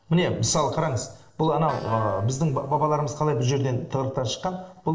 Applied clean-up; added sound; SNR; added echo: neural separator model SepFormer DNS4.